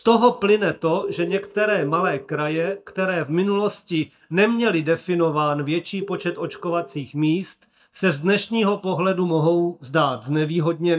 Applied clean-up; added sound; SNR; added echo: neural mask model DeepFilterNet 3.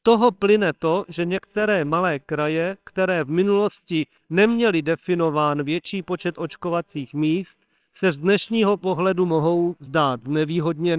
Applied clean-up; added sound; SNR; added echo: neural separator model SepFormer WHAMR!.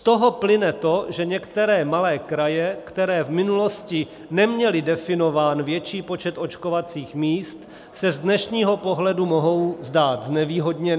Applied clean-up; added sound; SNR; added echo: none; none; none; none.